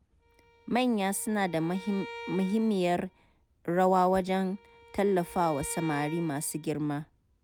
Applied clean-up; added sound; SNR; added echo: none; Bowed string instrument; 18 dB; none.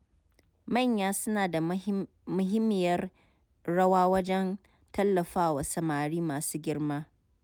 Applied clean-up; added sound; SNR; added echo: none; none; none; none.